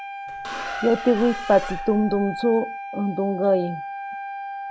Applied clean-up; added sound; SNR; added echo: none; Wind instrument, woodwind instrument + Squeak; 8 dB; none.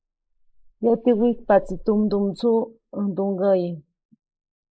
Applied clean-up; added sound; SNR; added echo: neural mask model Resemble Enhance denoiser.